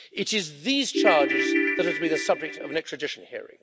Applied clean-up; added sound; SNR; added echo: none; Ringtone / Keyboard (musical); -1 dB; none.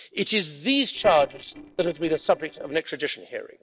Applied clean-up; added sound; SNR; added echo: neural separator model SepFormer DNS4.